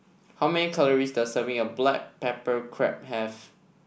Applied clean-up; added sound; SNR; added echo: none; none; none; none.